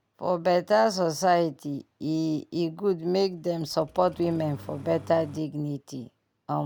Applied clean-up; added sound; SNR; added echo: none; Engine starting; 20 dB; none.